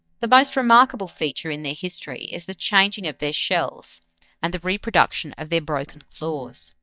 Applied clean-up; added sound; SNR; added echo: neural mask model DeepFilterNet 3.